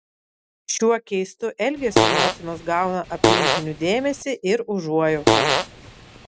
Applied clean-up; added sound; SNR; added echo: none; Fart; -3 dB; none.